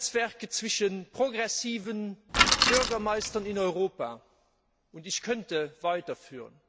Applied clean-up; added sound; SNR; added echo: none; Bicycle; -5 dB; none.